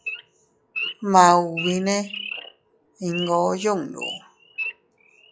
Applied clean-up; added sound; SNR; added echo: classical method log-MMSE.